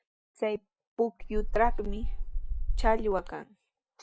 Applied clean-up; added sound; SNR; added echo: neural mask model DeepFilterNet 3.